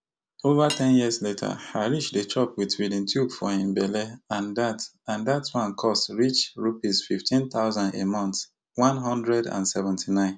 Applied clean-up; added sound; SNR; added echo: none; Cutlery, silverware / Dishes, pots, and pans; 17 dB; none.